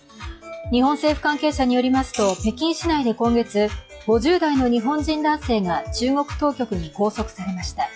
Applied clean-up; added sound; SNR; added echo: classical method log-MMSE.